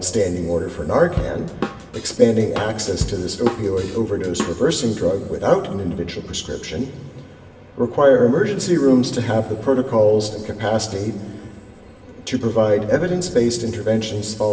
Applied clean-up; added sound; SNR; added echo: none; Drum / Drum kit; 9 dB; reverberation time 2.6 s.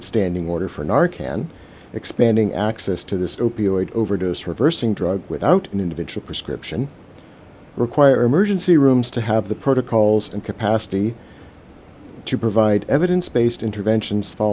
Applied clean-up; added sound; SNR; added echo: none; none; none; none.